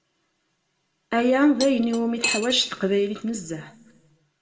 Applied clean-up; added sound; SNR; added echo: none; Cutlery, silverware; 8 dB; reverberation time 0.7 s.